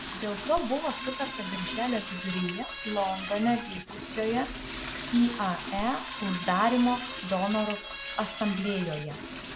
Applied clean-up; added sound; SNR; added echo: none; Toilet flush / Door; 5 dB; none.